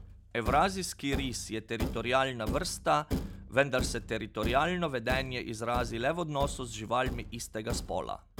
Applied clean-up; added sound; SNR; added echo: none; Thump, thud; 7 dB; none.